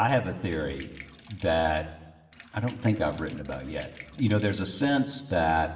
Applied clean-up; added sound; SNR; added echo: none; Sink (filling or washing); 19 dB; reverberation time 1.1 s.